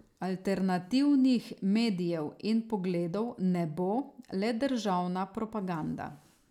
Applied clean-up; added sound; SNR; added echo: none; none; none; none.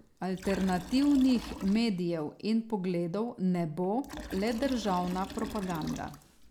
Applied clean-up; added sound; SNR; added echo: none; Liquid; 14 dB; none.